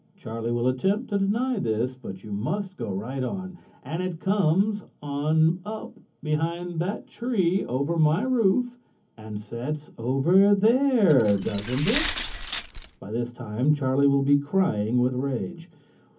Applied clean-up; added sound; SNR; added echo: none; Glass; 4 dB; reverberation time 0.3 s.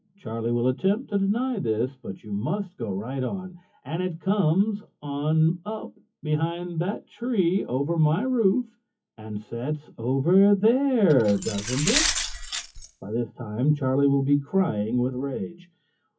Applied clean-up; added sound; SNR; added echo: classical method WPE with log-MMSE.